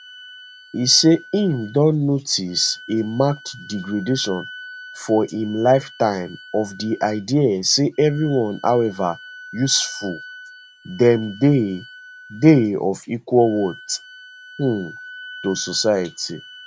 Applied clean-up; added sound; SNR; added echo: none; Wind instrument, woodwind instrument; 20 dB; none.